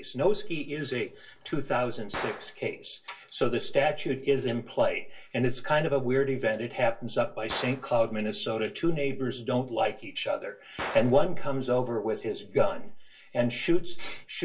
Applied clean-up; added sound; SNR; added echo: none; Gunshot, gunfire; 19 dB; reverberation time 0.1 s.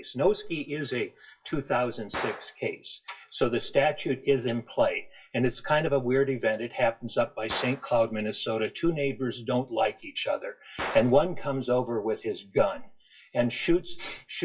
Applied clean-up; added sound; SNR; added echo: classical method WPE with log-MMSE.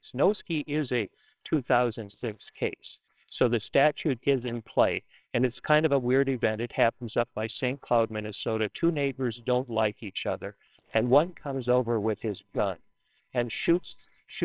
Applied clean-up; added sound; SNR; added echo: neural separator model SepFormer WHAMR!.